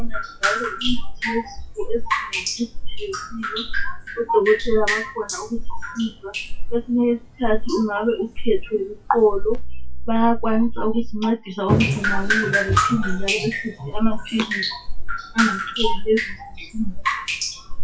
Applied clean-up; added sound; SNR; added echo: classical method WPE with log-MMSE.